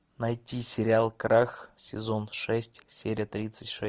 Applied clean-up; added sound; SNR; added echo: none; none; none; none.